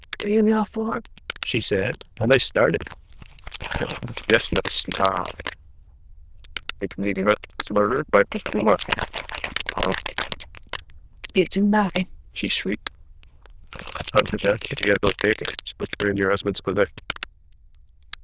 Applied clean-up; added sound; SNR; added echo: neural diffusion model UNIVERSE++.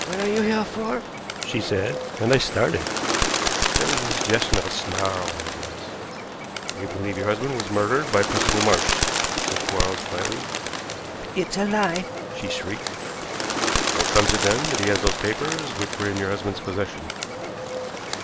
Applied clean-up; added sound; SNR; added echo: none; Bird; 0 dB; none.